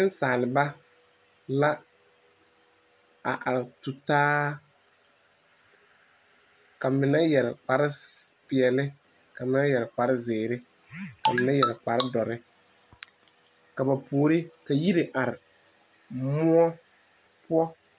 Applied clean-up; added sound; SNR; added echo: none; none; none; none.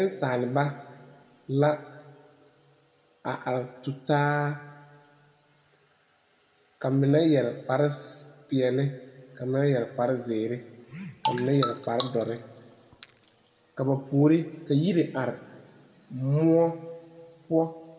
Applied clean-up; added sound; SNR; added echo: none; none; none; reverberation time 1.3 s.